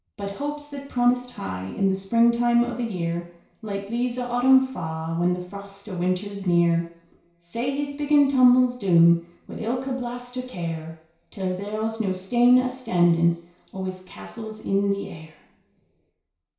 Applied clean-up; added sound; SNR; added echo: none; none; none; reverberation time 0.6 s.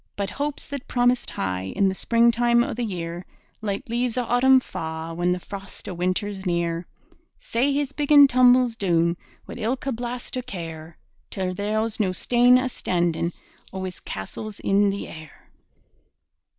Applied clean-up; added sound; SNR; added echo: none; none; none; none.